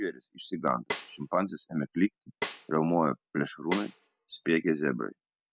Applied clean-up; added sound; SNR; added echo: none; Snare drum; 11 dB; none.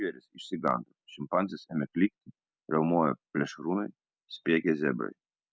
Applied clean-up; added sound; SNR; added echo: none; none; none; none.